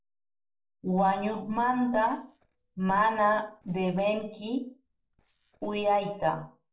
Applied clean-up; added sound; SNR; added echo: neural separator model SepFormer DNS4.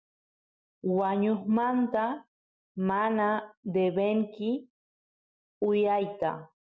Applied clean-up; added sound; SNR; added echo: none; none; none; none.